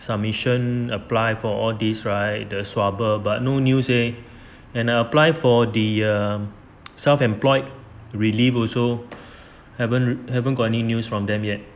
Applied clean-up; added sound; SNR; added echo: none; none; none; none.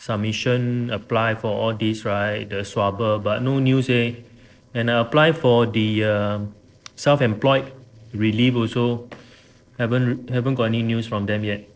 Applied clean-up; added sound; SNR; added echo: neural separator model SepFormer DNS4.